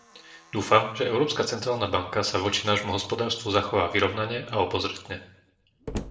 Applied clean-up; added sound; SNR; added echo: none; Slam; 18 dB; reverberation time 0.6 s.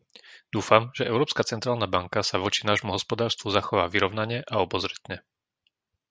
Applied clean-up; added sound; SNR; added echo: none; none; none; none.